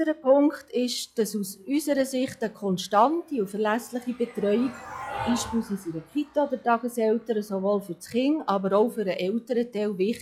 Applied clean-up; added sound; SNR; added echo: classical method log-MMSE.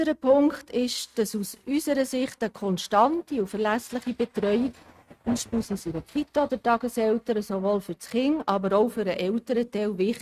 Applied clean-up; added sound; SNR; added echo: neural mask model RNNoise.